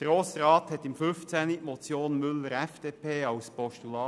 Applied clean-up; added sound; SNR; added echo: none; none; none; none.